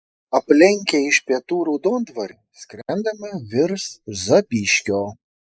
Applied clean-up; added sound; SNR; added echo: neural mask model Resemble Enhance denoiser.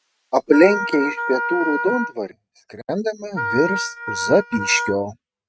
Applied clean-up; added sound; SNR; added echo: neural mask model RNNoise.